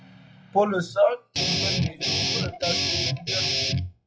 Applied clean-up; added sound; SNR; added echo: classical method WPE with log-MMSE.